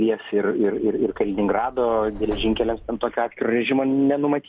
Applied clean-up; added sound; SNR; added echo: none; Subway, metro, underground; 18 dB; none.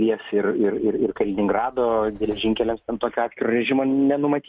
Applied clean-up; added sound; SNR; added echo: neural mask model RNNoise.